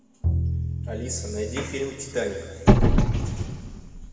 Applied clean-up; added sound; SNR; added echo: none; Bowed string instrument; 5 dB; reverberation time 2.0 s.